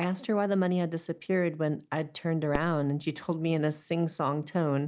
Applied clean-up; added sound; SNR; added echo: none; Fireworks; 19 dB; none.